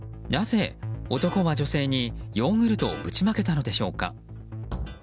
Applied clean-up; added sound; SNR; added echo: none; none; none; none.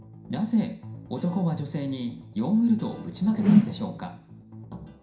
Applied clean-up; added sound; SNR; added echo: none; Whoosh, swoosh, swish; -2 dB; reverberation time 0.5 s.